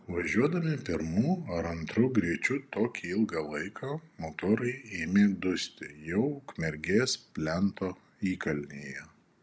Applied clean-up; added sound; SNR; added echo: none; none; none; none.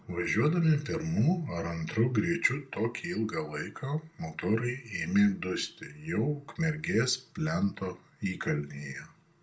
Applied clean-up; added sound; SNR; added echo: none; none; none; reverberation time 0.2 s.